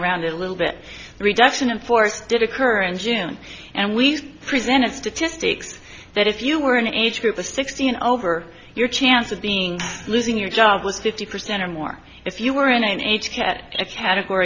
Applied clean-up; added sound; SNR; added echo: none; none; none; none.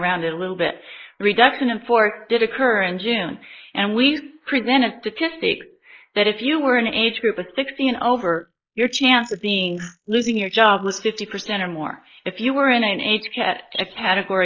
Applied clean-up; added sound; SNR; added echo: neural mask model Resemble Enhance denoiser.